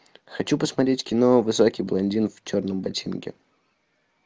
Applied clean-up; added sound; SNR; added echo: none; none; none; none.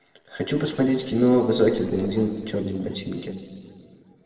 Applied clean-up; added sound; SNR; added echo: neural separator model SepFormer DNS4.